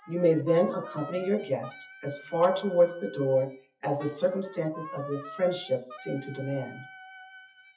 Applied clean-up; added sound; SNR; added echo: classical method WPE with log-MMSE.